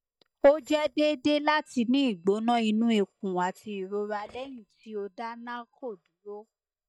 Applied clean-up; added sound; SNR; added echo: neural mask model DeepFilterNet 3.